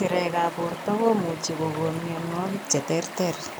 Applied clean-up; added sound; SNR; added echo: none; Stream; 11 dB; none.